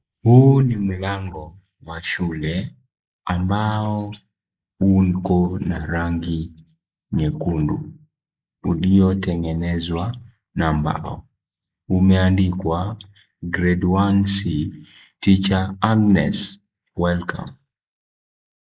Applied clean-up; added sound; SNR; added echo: neural mask model Resemble Enhance denoiser.